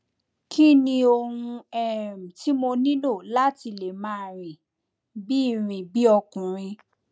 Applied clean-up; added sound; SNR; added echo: none; none; none; none.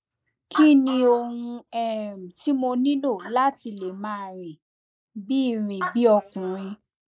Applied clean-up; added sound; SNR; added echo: neural mask model Resemble Enhance denoiser.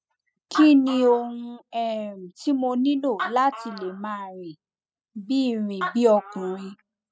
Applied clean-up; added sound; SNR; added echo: classical method spectral subtraction.